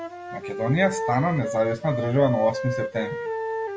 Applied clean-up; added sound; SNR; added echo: none; Wind instrument, woodwind instrument; 5 dB; none.